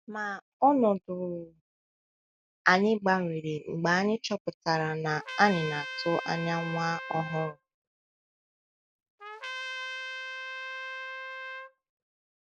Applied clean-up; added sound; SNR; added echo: none; Trumpet; 9 dB; none.